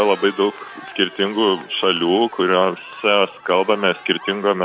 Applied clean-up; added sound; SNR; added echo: none; Cheering + Telephone; 18 dB; none.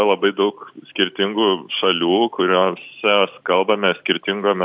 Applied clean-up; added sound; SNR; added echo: none; none; none; none.